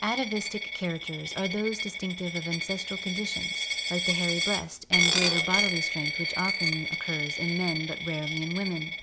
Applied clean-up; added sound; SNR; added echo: none; Coin (dropping); -2 dB; none.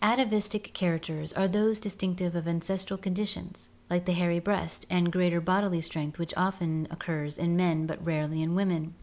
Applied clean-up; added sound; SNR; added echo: none; none; none; none.